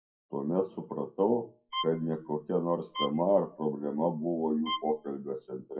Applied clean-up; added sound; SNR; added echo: classical method WPE with log-MMSE.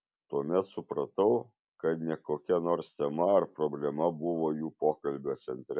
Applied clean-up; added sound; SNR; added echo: none; none; none; none.